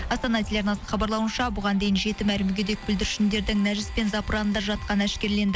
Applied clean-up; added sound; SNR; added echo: none; Domestic sounds, home sounds + Thunder; 19 dB; none.